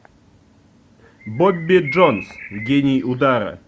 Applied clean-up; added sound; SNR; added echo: none; Bird; 14 dB; none.